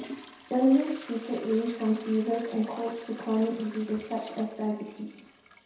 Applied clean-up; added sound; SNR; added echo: none; Trickle, dribble / Toilet flush / Hiss; 18 dB; reverberation time 0.7 s.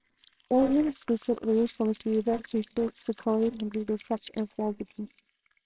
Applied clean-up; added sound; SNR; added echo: neural separator model SepFormer WHAMR!.